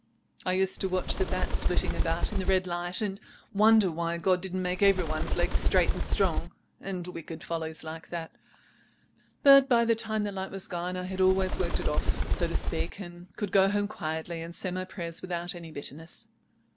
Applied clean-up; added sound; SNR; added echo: none; Bird; -2 dB; none.